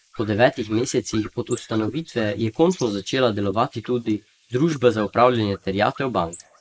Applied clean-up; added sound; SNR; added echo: neural mask model Resemble Enhance denoiser.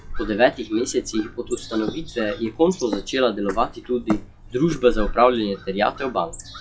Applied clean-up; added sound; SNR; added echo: classical method log-MMSE.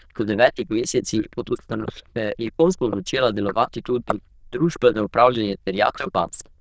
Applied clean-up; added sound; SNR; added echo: neural diffusion model UNIVERSE++.